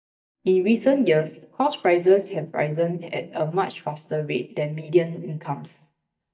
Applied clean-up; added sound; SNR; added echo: neural mask model DeepFilterNet 3.